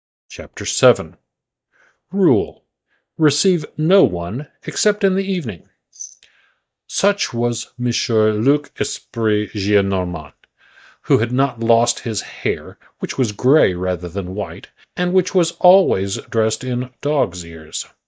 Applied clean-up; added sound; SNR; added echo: neural mask model DeepFilterNet 3.